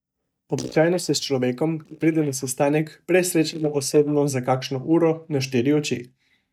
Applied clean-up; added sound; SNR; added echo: neural mask model DeepFilterNet 3.